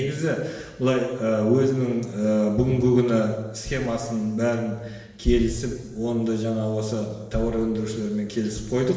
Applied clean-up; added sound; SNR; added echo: none; none; none; reverberation time 1.1 s.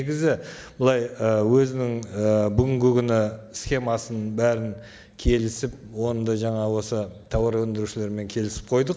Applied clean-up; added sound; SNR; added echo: none; none; none; none.